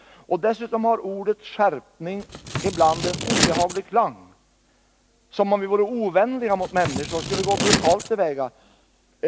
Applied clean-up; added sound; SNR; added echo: none; Scissors; 2 dB; none.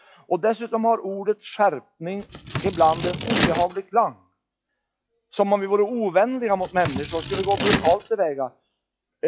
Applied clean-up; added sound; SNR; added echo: classical method log-MMSE.